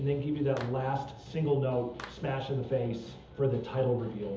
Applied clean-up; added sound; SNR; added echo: none; Clapping; 20 dB; reverberation time 0.7 s.